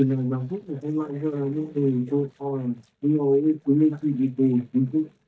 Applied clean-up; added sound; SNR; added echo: neural mask model DeepFilterNet 3.